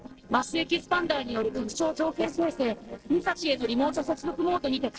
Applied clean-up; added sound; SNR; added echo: neural separator model SepFormer DNS4.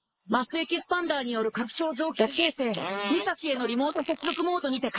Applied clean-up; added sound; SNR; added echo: neural mask model Resemble Enhance denoiser.